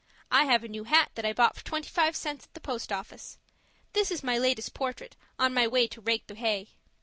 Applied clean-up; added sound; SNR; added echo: none; none; none; none.